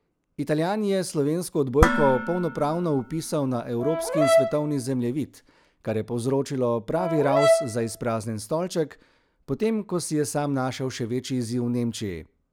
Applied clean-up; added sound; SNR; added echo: none; Brass instrument + Dishes, pots, and pans; 0 dB; none.